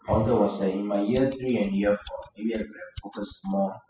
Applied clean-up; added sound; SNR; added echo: classical method spectral subtraction.